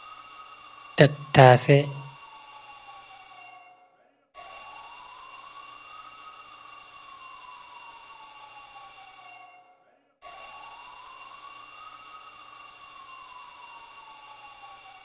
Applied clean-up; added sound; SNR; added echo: none; Alarm; 8 dB; none.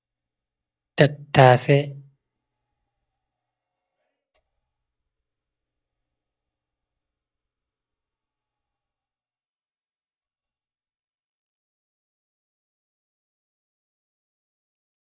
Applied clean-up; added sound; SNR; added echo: neural mask model DeepFilterNet 3.